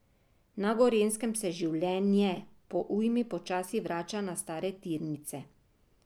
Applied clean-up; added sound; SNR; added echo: none; none; none; none.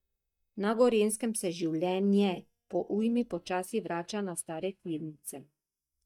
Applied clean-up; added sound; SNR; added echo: neural mask model DeepFilterNet 3.